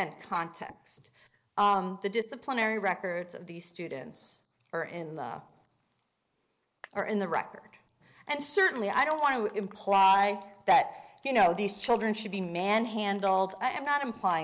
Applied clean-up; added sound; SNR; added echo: neural mask model Resemble Enhance denoiser.